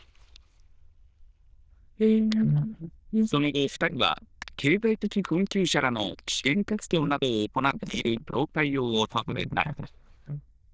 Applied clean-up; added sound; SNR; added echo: neural diffusion model UNIVERSE++.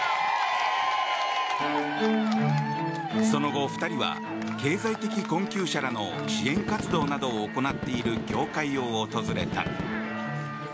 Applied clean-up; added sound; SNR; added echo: none; Gunshot, gunfire; 8 dB; none.